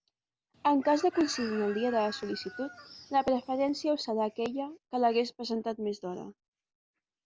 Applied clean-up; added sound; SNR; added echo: none; Chicken, rooster; 16 dB; none.